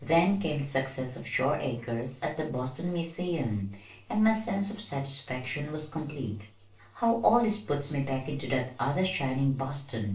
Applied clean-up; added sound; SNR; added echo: neural separator model SepFormer DNS4.